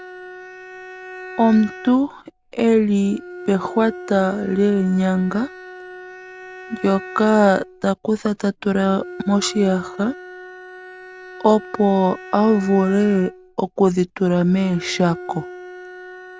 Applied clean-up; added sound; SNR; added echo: none; Bowed string instrument; 16 dB; none.